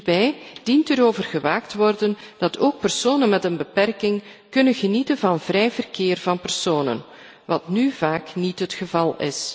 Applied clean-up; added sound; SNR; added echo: none; none; none; none.